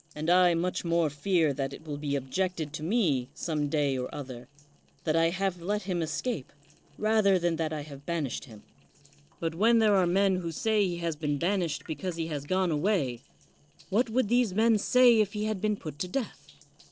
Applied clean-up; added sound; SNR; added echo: neural separator model SepFormer DNS4.